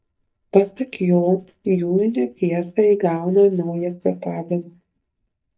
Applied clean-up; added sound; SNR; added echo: neural mask model DeepFilterNet 3.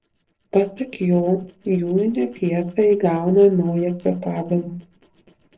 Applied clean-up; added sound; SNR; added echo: neural separator model SepFormer DNS4.